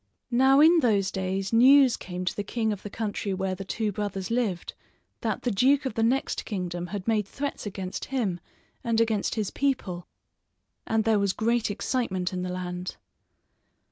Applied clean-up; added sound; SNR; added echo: none; none; none; none.